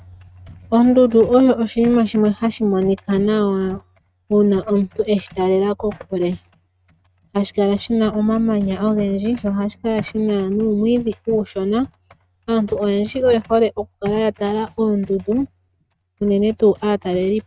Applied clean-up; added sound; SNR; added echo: neural mask model RNNoise.